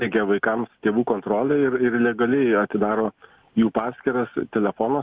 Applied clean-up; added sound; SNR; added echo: none; none; none; none.